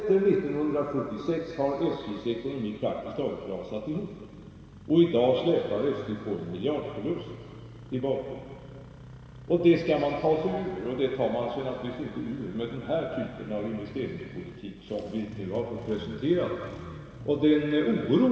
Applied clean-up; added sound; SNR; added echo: none; Engine starting; 18 dB; reverberation time 2.2 s.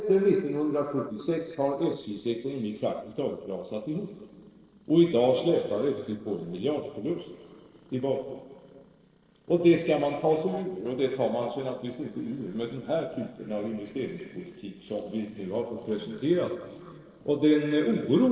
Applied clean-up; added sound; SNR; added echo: neural separator model SepFormer DNS4.